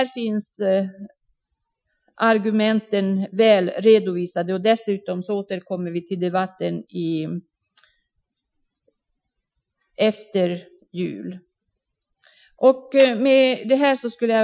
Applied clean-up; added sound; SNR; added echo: classical method Wiener filter.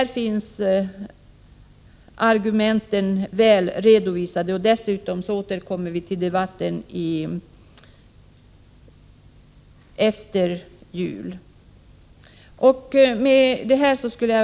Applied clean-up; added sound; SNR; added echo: none; none; none; none.